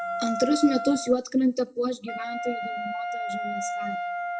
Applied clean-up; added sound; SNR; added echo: none; Wind instrument, woodwind instrument; 5 dB; reverberation time 0.7 s.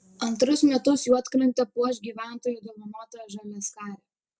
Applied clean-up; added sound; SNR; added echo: none; none; none; none.